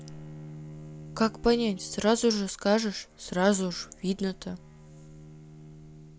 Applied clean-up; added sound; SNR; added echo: none; Bowed string instrument; 18 dB; none.